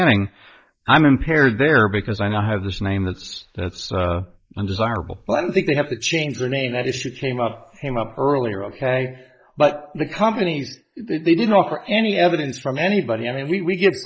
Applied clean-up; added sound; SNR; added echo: neural mask model Resemble Enhance denoiser.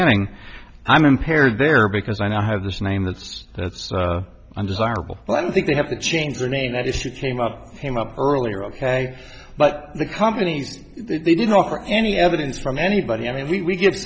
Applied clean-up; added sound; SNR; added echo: none; none; none; none.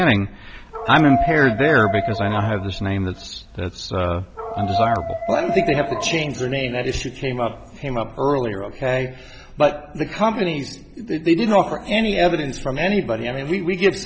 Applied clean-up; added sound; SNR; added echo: none; Dog; 6 dB; none.